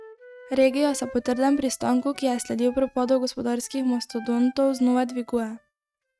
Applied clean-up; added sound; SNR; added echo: neural mask model RNNoise.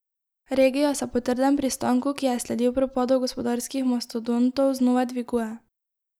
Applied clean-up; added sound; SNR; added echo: none; none; none; none.